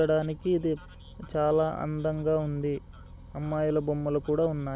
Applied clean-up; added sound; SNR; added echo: none; none; none; none.